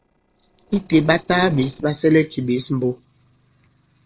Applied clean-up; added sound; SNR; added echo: neural separator model SepFormer DNS4.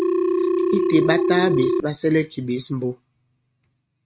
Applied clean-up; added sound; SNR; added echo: neural mask model RNNoise.